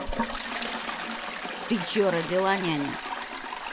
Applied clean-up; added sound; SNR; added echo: none; Toilet flush; 3 dB; none.